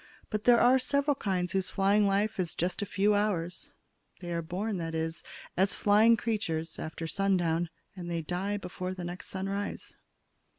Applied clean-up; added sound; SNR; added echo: none; none; none; none.